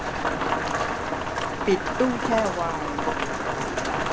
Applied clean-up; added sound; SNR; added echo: none; Rain; -3 dB; none.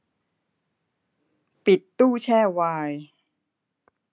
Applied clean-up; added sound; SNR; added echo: none; none; none; none.